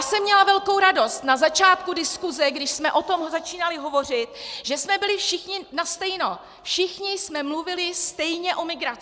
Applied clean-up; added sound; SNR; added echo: none; none; none; none.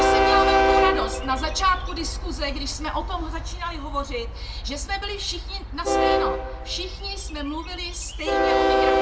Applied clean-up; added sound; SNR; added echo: none; Train; -5 dB; reverberation time 0.2 s.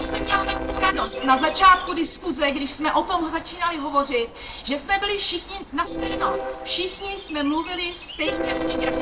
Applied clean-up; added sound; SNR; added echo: neural separator model SepFormer DNS4.